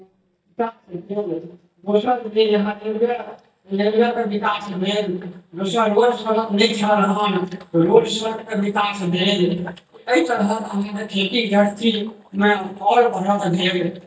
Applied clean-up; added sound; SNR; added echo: neural mask model DeepFilterNet 3.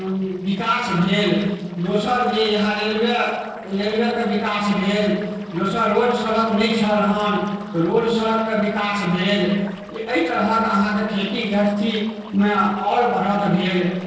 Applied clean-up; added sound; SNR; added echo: neural separator model SepFormer DNS4.